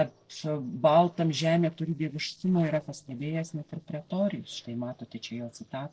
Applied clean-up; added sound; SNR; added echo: neural separator model SepFormer DNS4.